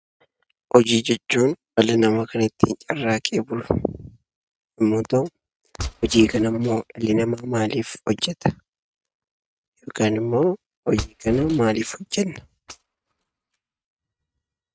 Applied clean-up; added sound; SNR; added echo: neural mask model RNNoise.